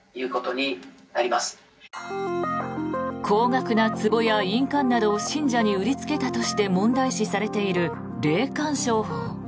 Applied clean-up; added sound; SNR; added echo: none; none; none; none.